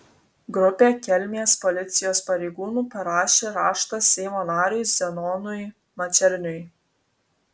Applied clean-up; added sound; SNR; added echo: none; none; none; none.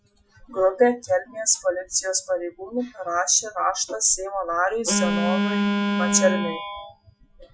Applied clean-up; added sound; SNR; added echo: classical method Wiener filter.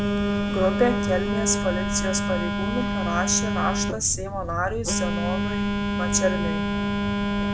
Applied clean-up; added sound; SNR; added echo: none; Telephone; -2 dB; none.